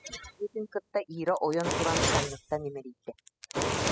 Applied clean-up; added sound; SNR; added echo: classical method spectral subtraction.